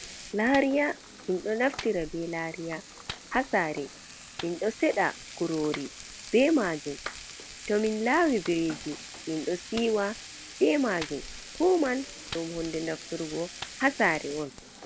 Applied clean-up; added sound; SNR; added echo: none; Frying (food) + Clapping; 14 dB; none.